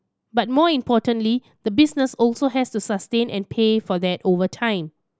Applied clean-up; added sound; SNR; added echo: none; none; none; none.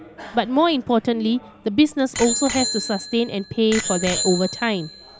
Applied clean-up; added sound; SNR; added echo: none; Bicycle bell; 9 dB; none.